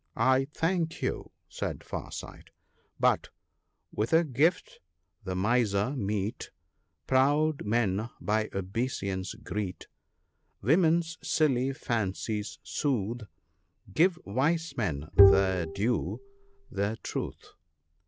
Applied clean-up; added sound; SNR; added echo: none; Bowed string instrument; -4 dB; none.